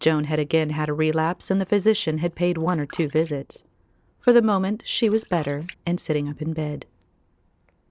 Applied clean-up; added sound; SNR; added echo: neural separator model SepFormer DNS4.